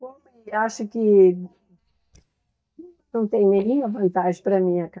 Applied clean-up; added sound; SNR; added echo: neural mask model DeepFilterNet 3.